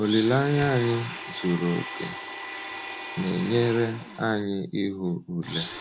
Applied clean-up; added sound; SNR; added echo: none; Domestic sounds, home sounds; 10 dB; none.